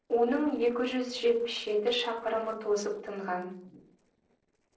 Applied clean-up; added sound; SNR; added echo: neural separator model SepFormer DNS4.